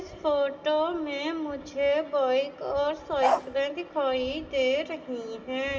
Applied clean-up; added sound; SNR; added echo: none; Bark; -1 dB; reverberation time 2.6 s.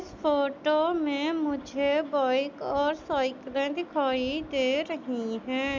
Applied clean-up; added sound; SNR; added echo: none; none; none; none.